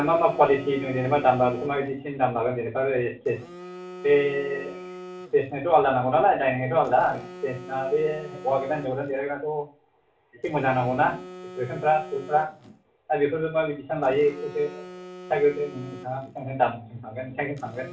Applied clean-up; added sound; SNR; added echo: none; Telephone; 17 dB; reverberation time 0.3 s.